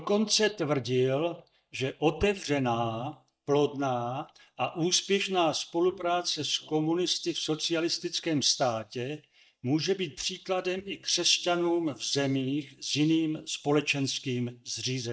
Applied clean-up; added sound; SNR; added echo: neural mask model DeepFilterNet 3.